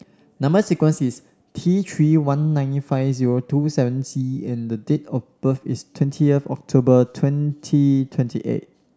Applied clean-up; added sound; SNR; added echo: none; none; none; none.